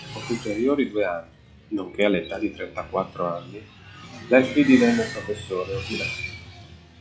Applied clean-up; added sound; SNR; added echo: classical method log-MMSE.